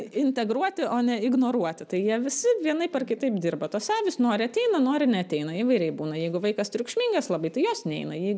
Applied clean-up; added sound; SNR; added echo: none; none; none; none.